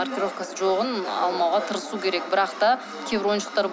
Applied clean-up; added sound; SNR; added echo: none; none; none; none.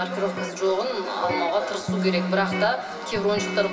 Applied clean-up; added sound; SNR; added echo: none; Electric guitar; 6 dB; reverberation time 2.0 s.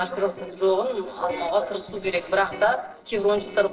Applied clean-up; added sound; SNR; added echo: neural separator model SepFormer DNS4.